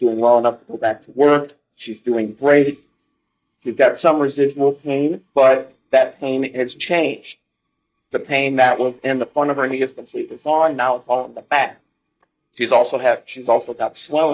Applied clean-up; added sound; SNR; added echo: neural mask model DeepFilterNet 3.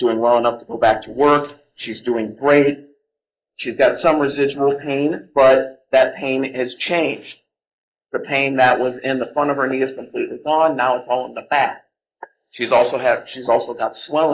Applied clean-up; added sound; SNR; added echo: neural mask model Resemble Enhance denoiser.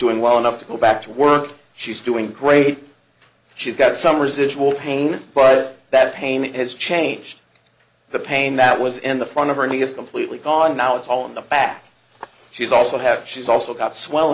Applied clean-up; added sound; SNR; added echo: none; none; none; none.